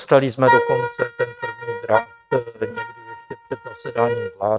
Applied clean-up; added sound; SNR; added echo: neural mask model RNNoise.